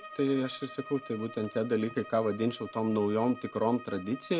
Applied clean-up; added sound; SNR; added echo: none; Bowed string instrument; 17 dB; none.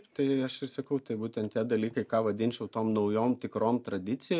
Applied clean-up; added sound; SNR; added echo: none; none; none; none.